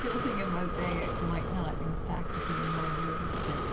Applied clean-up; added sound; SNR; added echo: none; Breathing; -3 dB; reverberation time 2.2 s.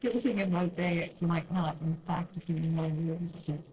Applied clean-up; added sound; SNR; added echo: neural separator model SepFormer DNS4.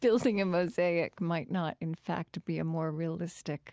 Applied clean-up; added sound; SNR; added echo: none; none; none; none.